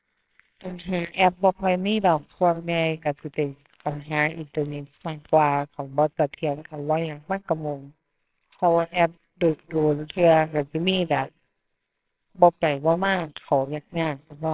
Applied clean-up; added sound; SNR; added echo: neural separator model SepFormer WHAMR!.